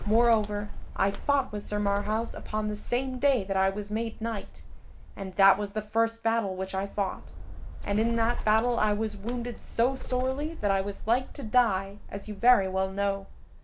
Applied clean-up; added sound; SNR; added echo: none; Bird; 6 dB; none.